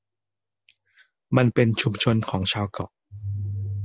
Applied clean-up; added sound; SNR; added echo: none; none; none; none.